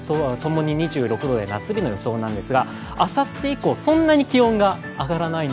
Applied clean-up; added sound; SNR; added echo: none; none; none; none.